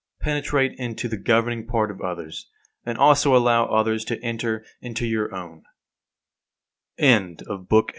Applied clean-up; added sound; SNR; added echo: none; none; none; none.